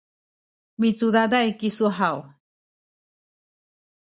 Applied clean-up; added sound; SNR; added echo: none; none; none; none.